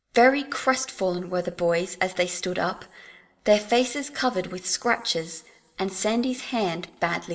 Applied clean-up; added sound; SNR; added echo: none; none; none; reverberation time 1.0 s.